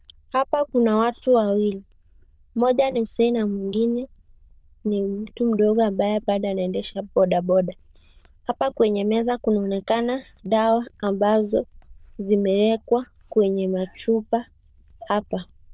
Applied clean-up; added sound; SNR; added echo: neural diffusion model UNIVERSE++.